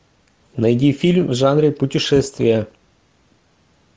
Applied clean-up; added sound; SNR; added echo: none; none; none; none.